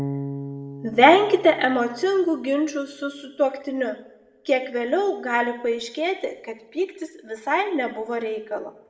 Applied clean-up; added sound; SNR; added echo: none; Bass guitar; 16 dB; reverberation time 0.6 s.